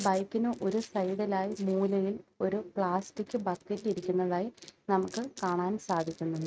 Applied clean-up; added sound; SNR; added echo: neural mask model RNNoise.